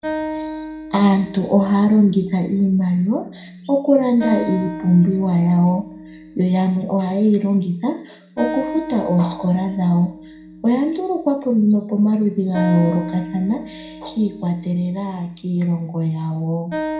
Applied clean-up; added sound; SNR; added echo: none; Acoustic guitar; 13 dB; reverberation time 0.4 s.